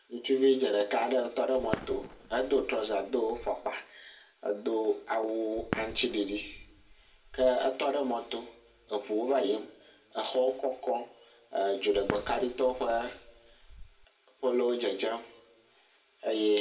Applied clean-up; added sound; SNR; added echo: none; Fireworks; 12 dB; reverberation time 0.2 s.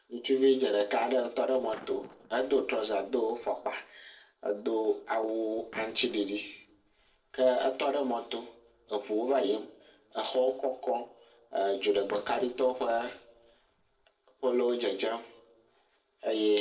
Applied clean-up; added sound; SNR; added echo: neural separator model SepFormer DNS4.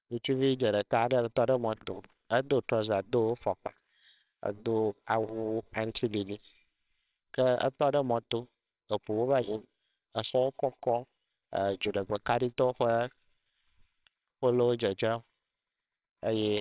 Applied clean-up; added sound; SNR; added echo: neural separator model SepFormer WHAMR!.